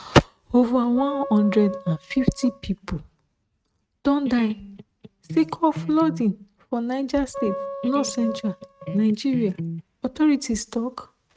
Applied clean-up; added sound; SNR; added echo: neural mask model RNNoise.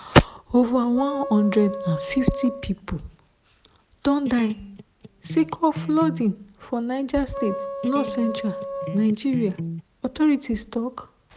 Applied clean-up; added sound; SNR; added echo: none; Electric guitar + Wind instrument, woodwind instrument; 9 dB; none.